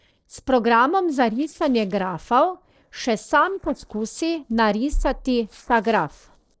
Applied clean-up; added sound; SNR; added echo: neural separator model SepFormer DNS4.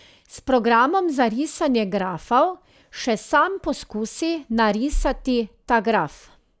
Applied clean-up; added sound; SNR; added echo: none; none; none; none.